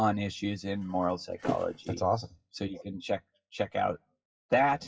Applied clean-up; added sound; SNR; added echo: classical method WPE with log-MMSE.